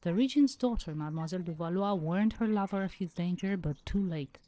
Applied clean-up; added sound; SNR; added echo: neural separator model SepFormer DNS4.